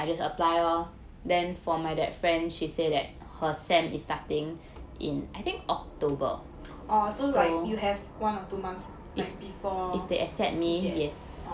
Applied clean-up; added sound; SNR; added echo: none; none; none; none.